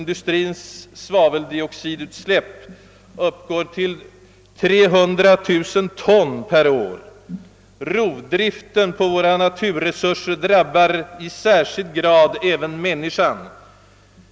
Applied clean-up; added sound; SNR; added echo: none; none; none; none.